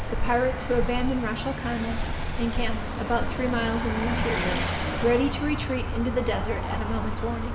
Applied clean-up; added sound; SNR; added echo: none; Vehicle; 0 dB; reverberation time 0.9 s.